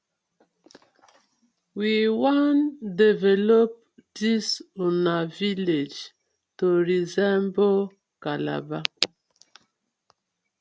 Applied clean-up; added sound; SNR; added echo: none; none; none; none.